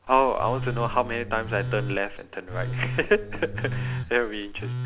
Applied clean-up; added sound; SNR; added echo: none; Telephone + Buzz; 5 dB; none.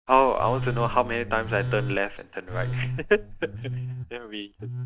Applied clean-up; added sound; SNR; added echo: neural mask model DeepFilterNet 3.